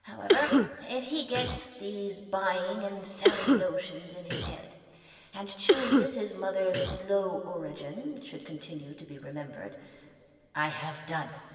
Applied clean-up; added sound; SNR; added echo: none; Cough; -4 dB; reverberation time 2.6 s.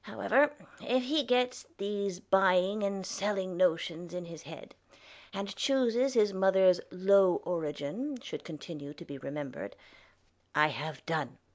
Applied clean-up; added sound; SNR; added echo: none; none; none; none.